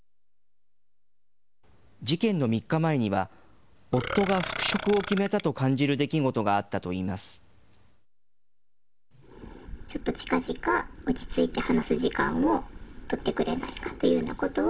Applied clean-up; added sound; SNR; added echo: none; Burping, eructation; 6 dB; none.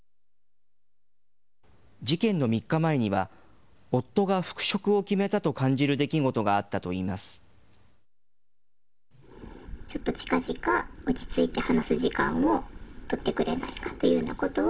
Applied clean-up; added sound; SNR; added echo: none; none; none; none.